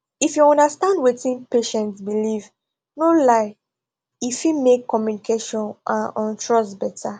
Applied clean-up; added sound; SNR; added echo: none; none; none; none.